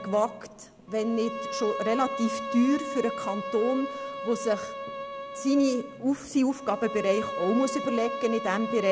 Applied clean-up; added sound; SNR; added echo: none; Bowed string instrument; 8 dB; none.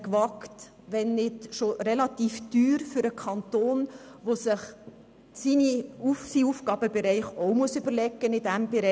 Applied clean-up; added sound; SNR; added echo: none; none; none; none.